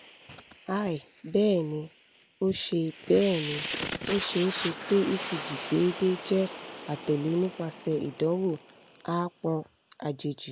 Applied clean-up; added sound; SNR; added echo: none; Fire; 11 dB; none.